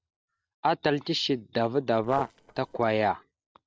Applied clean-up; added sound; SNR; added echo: neural separator model SepFormer DNS4.